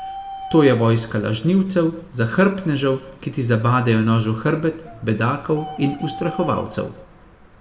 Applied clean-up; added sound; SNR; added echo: none; Bird; 18 dB; reverberation time 1.2 s.